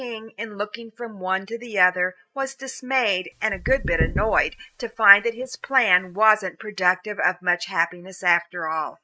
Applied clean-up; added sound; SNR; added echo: neural mask model RNNoise.